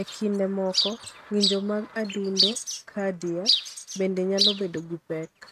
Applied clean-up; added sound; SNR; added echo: neural mask model RNNoise.